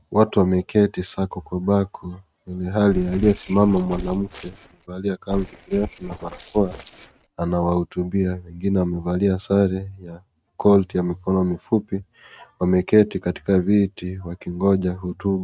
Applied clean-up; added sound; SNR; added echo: neural mask model RNNoise.